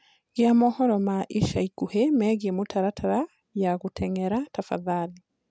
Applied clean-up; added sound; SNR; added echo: none; none; none; none.